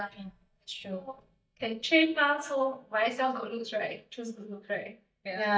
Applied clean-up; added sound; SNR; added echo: neural mask model DeepFilterNet 3.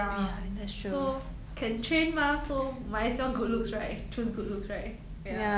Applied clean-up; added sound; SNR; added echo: none; none; none; none.